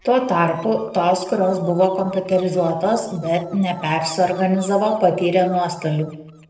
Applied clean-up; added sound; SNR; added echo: neural separator model SepFormer DNS4.